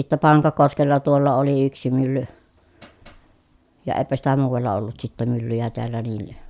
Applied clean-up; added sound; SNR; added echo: none; none; none; none.